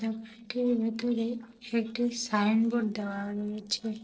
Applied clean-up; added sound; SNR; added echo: neural separator model SepFormer DNS4.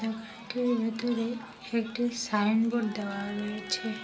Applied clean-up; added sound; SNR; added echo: none; Crowd; 16 dB; reverberation time 0.2 s.